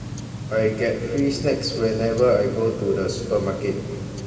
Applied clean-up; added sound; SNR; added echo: none; Tick-tock; 9 dB; reverberation time 2.5 s.